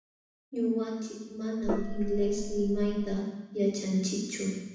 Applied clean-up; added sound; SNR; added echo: none; Gong; 3 dB; reverberation time 1.1 s.